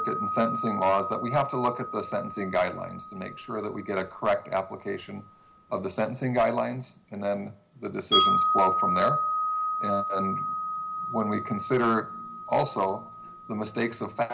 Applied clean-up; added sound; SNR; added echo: none; Wind chime; 2 dB; none.